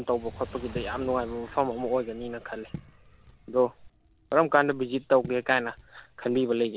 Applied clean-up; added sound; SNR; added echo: none; Fire + Raindrop / Drip; 18 dB; none.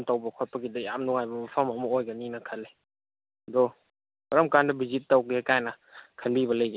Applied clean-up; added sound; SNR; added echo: none; none; none; none.